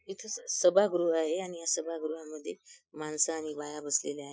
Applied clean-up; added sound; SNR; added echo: classical method Wiener filter.